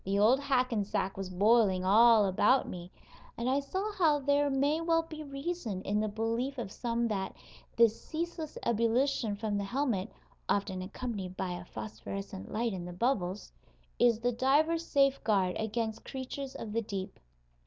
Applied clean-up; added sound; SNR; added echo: none; none; none; none.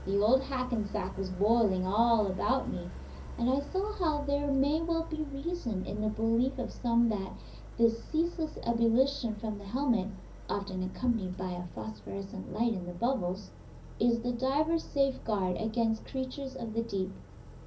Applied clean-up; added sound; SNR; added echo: none; Idling; 13 dB; reverberation time 0.4 s.